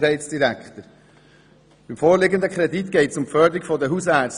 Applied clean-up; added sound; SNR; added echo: none; none; none; none.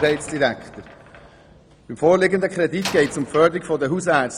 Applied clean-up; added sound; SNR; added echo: none; Slam; 17 dB; none.